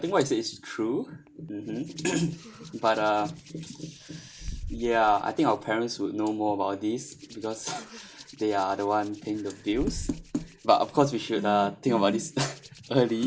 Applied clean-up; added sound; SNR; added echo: none; Hands; 18 dB; none.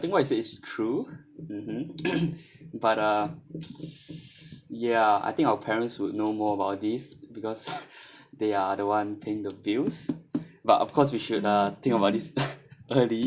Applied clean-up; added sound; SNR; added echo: none; none; none; none.